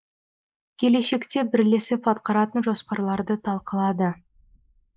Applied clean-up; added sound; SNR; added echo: neural mask model Resemble Enhance denoiser.